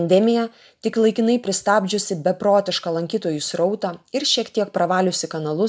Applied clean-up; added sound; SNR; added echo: none; none; none; none.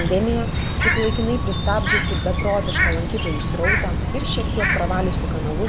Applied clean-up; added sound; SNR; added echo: none; Bird; -4 dB; none.